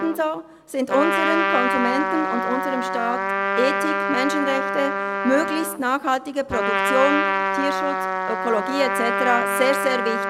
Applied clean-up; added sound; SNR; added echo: none; Trumpet; 0 dB; none.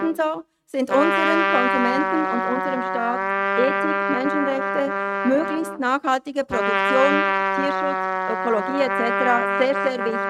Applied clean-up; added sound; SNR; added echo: neural mask model RNNoise.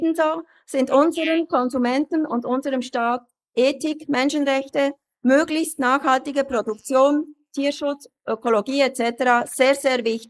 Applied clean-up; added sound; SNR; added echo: neural mask model Resemble Enhance denoiser.